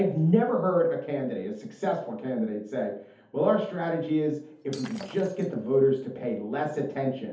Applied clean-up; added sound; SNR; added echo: none; Shatter; 20 dB; reverberation time 0.6 s.